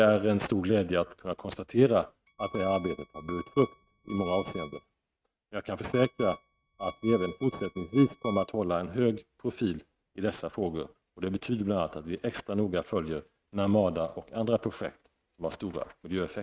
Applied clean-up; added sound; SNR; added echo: neural mask model RNNoise.